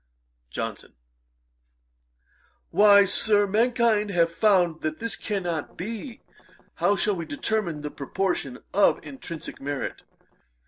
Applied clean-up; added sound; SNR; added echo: neural separator model SepFormer DNS4.